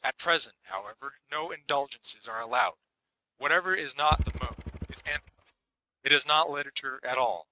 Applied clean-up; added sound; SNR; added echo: neural mask model RNNoise.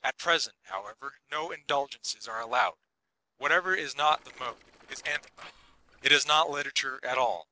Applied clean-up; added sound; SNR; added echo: neural separator model SepFormer DNS4.